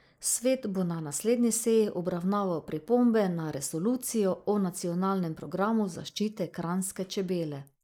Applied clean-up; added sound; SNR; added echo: neural mask model Resemble Enhance denoiser.